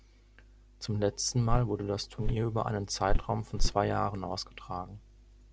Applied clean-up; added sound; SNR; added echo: none; Walk, footsteps; -1 dB; none.